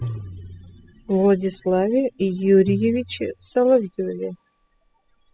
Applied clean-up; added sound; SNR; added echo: classical method spectral subtraction.